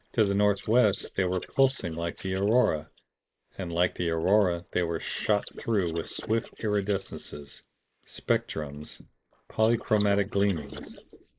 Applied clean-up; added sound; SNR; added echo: neural mask model Resemble Enhance denoiser.